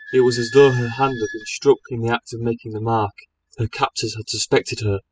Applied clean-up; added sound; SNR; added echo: classical method spectral subtraction.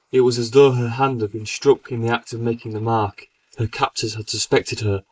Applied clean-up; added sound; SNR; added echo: neural mask model Resemble Enhance denoiser.